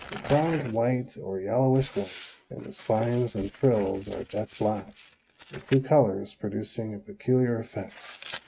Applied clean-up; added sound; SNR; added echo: neural mask model RNNoise.